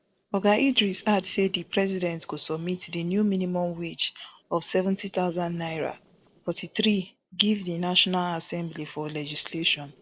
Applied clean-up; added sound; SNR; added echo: neural separator model SepFormer DNS4.